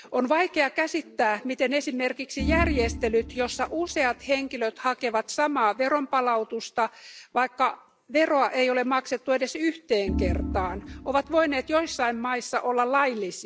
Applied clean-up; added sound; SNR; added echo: none; Organ; 6 dB; none.